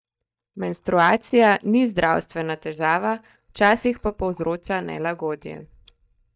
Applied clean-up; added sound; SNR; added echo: neural mask model DeepFilterNet 3.